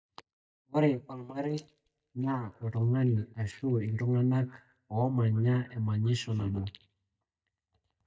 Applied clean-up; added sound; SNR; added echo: neural mask model DeepFilterNet 3.